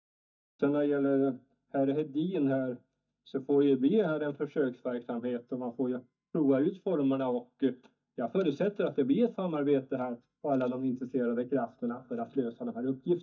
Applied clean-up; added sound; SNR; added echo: neural mask model DeepFilterNet 3.